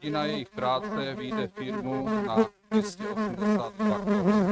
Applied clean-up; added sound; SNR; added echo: neural mask model RNNoise.